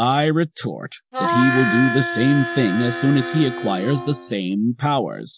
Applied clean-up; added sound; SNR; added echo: none; Harmonica; 5 dB; none.